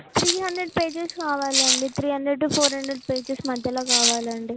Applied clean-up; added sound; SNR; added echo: none; Rattle (instrument); 1 dB; none.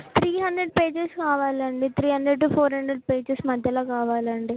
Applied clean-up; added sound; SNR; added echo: none; none; none; none.